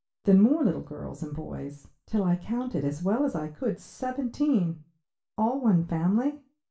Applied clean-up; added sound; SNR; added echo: none; none; none; reverberation time 0.3 s.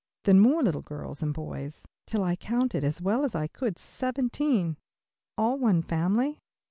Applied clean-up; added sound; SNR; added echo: none; none; none; none.